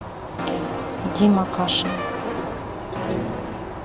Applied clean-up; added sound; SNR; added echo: none; Brass instrument; 4 dB; none.